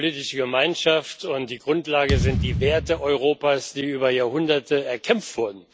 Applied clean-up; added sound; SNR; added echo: none; Thump, thud; 2 dB; none.